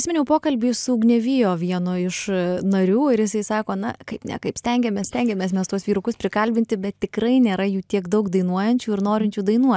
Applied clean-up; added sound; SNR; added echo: neural mask model Resemble Enhance denoiser.